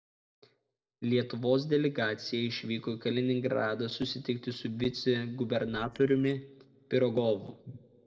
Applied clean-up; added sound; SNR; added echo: neural separator model SepFormer DNS4.